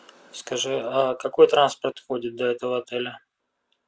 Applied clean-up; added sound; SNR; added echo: none; none; none; none.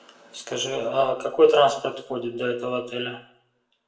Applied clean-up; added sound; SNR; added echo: none; none; none; reverberation time 0.5 s.